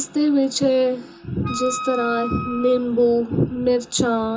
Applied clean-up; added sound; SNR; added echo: none; Wind instrument, woodwind instrument; 11 dB; reverberation time 0.2 s.